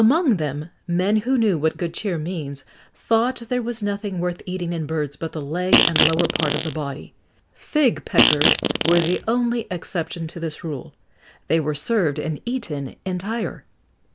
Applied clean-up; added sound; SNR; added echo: none; Fart; -3 dB; none.